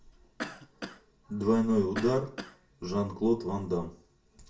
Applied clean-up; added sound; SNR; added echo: none; Cough; 13 dB; reverberation time 0.2 s.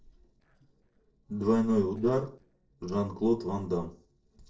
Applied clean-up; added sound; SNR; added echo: neural separator model SepFormer DNS4.